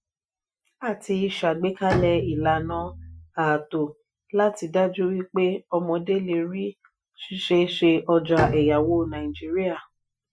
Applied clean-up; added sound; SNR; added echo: classical method Wiener filter.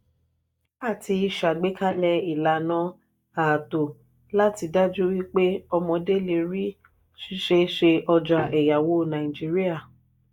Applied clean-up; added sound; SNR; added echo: neural mask model DeepFilterNet 3.